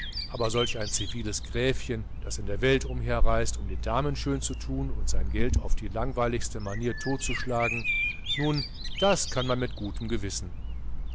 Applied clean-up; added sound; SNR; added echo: none; Bird vocalization, bird call, bird song; -2 dB; none.